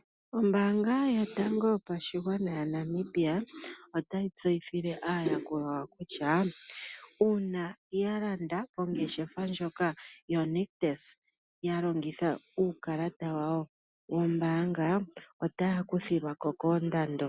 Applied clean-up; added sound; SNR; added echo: none; none; none; none.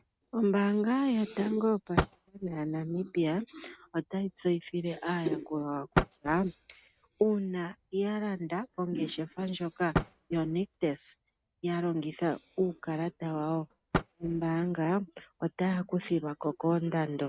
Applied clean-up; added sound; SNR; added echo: neural mask model RNNoise.